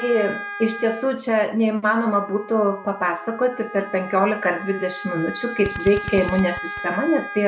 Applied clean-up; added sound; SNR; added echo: none; Drill + Wind instrument, woodwind instrument; 11 dB; none.